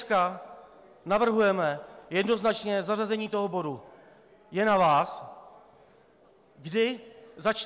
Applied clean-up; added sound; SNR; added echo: none; none; none; none.